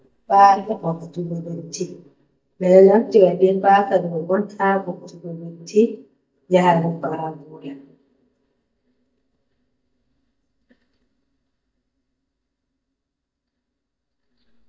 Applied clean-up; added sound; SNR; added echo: neural mask model DeepFilterNet 3.